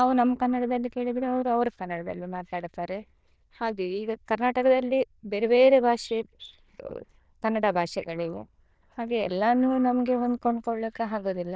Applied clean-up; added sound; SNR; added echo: neural diffusion model UNIVERSE++.